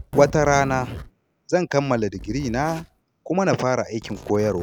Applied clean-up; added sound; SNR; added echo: none; Zipper (clothing); 14 dB; none.